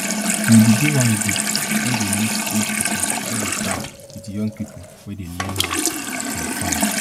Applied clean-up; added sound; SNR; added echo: none; Sink (filling or washing) / Water tap, faucet; 0 dB; none.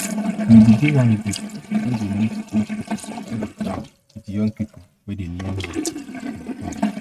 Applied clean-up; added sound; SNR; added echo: neural mask model RNNoise.